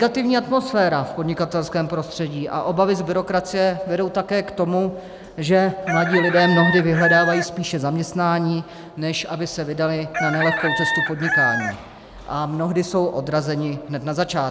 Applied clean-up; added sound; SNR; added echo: none; Chicken, rooster; 3 dB; none.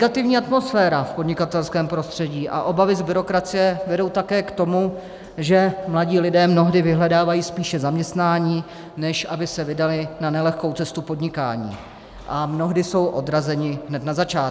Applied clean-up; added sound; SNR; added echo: none; none; none; none.